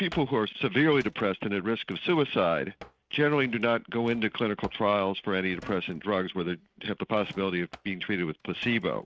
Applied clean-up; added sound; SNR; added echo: neural mask model RNNoise.